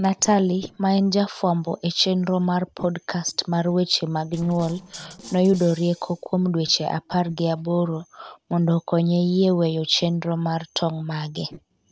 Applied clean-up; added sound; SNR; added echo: neural separator model SepFormer DNS4.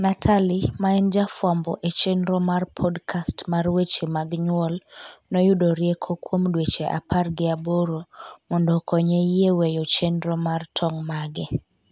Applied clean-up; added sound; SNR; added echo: none; none; none; none.